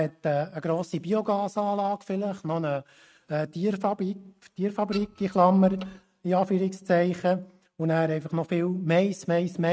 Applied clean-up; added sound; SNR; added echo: neural mask model RNNoise.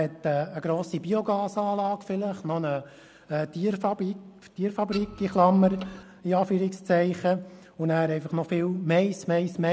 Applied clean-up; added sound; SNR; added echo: none; Printer; 18 dB; none.